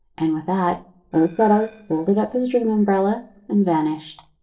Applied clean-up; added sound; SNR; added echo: neural separator model SepFormer DNS4.